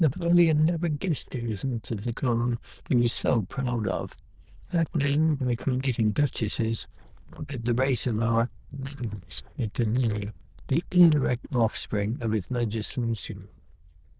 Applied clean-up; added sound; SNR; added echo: neural diffusion model UNIVERSE++.